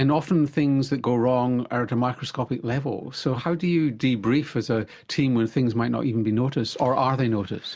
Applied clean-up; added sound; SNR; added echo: none; none; none; none.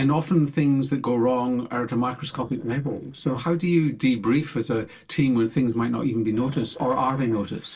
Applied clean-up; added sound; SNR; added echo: neural separator model SepFormer DNS4.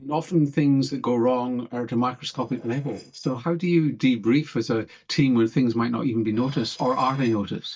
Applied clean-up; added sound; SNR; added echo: neural mask model DeepFilterNet 3.